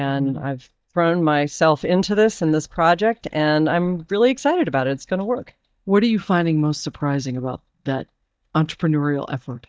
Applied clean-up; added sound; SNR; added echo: neural mask model DeepFilterNet 3.